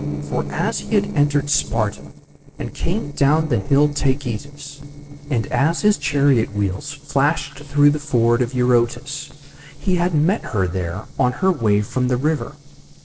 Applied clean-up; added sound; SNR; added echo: neural separator model SepFormer DNS4.